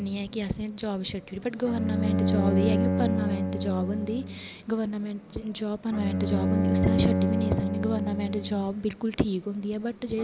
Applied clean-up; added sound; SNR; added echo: none; Bowed string instrument; 0 dB; none.